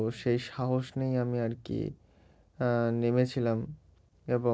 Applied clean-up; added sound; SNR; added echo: none; none; none; none.